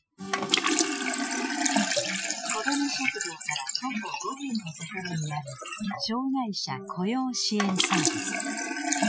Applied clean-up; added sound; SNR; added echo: classical method Wiener filter.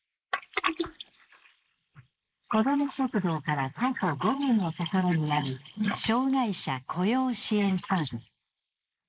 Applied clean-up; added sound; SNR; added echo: neural mask model Resemble Enhance denoiser.